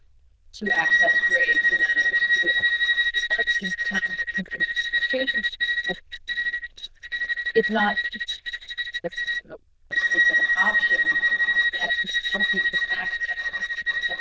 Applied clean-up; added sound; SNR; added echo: neural diffusion model UNIVERSE++.